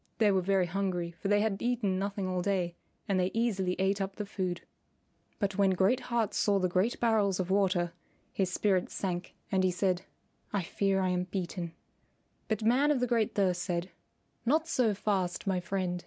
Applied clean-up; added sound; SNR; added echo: none; none; none; none.